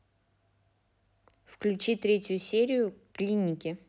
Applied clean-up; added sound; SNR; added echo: none; none; none; none.